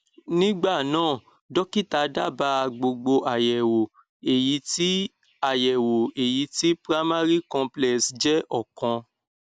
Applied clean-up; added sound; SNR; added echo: none; none; none; none.